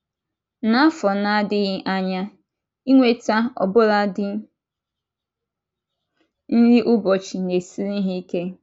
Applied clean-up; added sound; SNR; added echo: none; none; none; none.